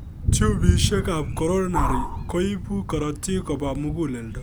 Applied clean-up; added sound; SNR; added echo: none; Thunder + Breathing; -1 dB; none.